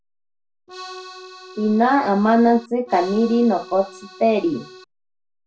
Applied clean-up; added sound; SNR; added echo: none; Accordion; 18 dB; reverberation time 0.2 s.